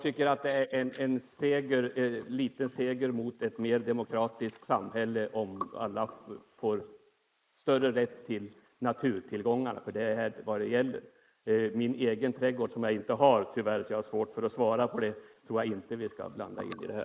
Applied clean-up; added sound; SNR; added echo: neural mask model Resemble Enhance denoiser.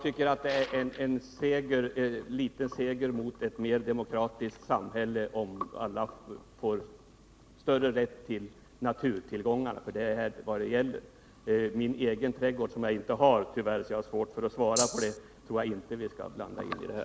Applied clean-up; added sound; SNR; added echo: none; Rattle (instrument); 1 dB; none.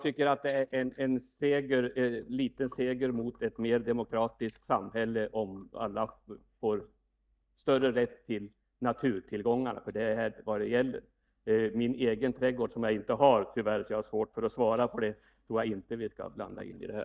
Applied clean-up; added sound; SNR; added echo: neural mask model DeepFilterNet 3.